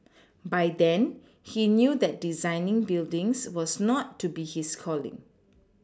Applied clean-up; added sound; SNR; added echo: none; none; none; none.